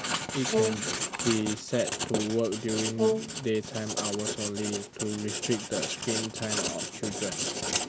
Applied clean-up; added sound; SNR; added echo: none; Brass instrument + Writing; -1 dB; none.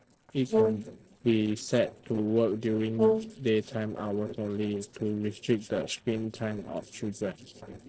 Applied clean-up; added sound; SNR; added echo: neural separator model SepFormer DNS4.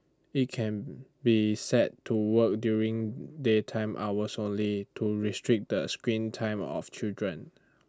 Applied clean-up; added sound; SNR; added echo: none; none; none; none.